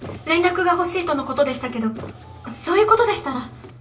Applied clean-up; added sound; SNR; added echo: none; Car; 19 dB; reverberation time 0.2 s.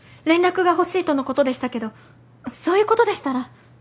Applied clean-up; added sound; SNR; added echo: none; none; none; none.